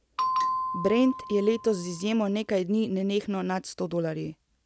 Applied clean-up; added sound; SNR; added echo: none; Bell; 5 dB; none.